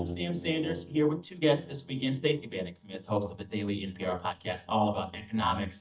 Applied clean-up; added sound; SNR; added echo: neural mask model DeepFilterNet 3.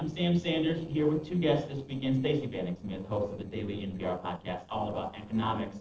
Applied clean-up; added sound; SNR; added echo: neural separator model SepFormer DNS4.